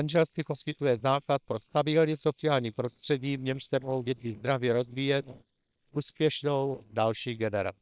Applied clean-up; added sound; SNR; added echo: neural separator model SepFormer WHAM!.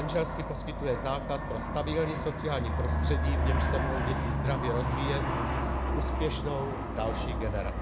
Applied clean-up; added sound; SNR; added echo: none; Aircraft; -4 dB; none.